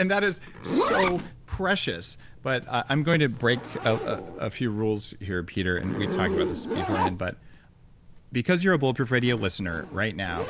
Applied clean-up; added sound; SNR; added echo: none; Zipper (clothing); 6 dB; none.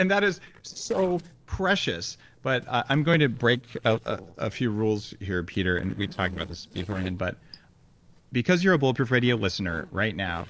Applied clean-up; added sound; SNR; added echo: neural separator model SepFormer DNS4.